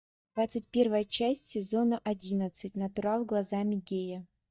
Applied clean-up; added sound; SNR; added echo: neural mask model DeepFilterNet 3.